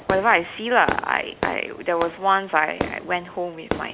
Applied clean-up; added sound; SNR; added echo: none; Fireworks; 9 dB; none.